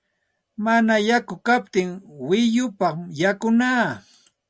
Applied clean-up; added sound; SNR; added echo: none; none; none; none.